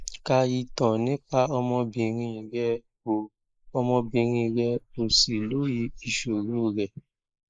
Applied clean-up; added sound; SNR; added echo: neural mask model Resemble Enhance denoiser.